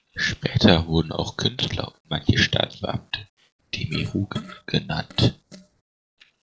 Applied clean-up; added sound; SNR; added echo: neural separator model SepFormer DNS4.